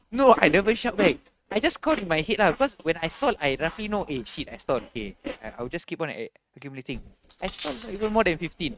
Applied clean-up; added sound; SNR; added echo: neural mask model RNNoise.